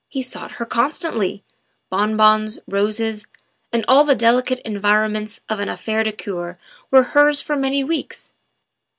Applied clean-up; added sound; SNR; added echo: none; none; none; none.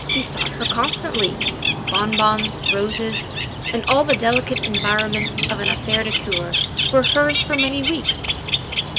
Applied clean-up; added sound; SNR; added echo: none; Bird; 0 dB; none.